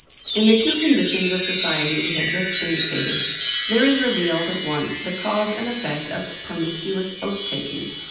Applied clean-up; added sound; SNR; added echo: none; Chime; -4 dB; reverberation time 0.9 s.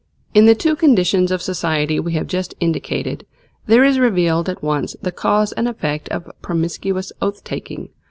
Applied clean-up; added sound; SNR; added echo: none; none; none; none.